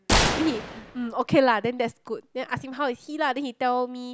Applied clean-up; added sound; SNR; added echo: none; Gunshot, gunfire; 3 dB; none.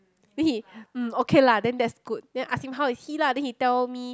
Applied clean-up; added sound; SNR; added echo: none; none; none; none.